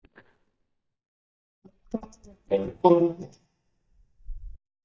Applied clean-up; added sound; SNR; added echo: neural mask model DeepFilterNet 3.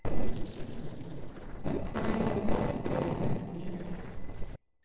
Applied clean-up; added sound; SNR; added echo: neural separator model SepFormer DNS4.